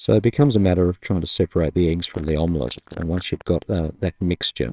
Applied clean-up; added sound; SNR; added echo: neural separator model SepFormer WHAMR!.